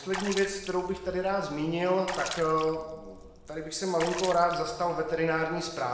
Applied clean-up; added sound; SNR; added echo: none; Water / Splash, splatter; 12 dB; reverberation time 1.0 s.